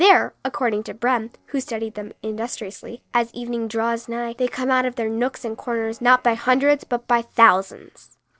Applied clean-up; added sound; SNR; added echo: neural separator model SepFormer DNS4.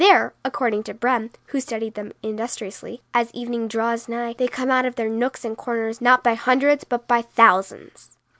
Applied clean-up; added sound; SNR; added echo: none; none; none; none.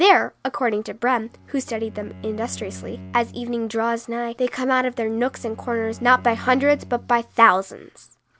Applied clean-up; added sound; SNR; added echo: none; Bowed string instrument; 19 dB; none.